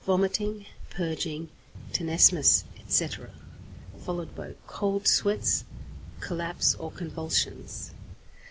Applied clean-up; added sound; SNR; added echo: none; Boat, Water vehicle; 13 dB; none.